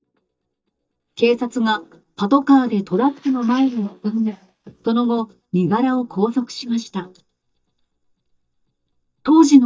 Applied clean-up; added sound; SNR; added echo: neural mask model DeepFilterNet 3.